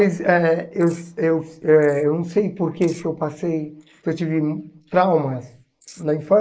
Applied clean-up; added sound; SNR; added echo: neural mask model Resemble Enhance denoiser.